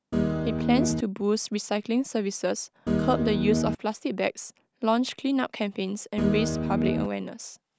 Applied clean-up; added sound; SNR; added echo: none; Guitar; -3 dB; none.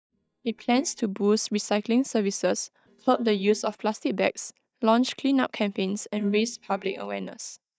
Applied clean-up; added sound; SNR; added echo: neural mask model DeepFilterNet 3.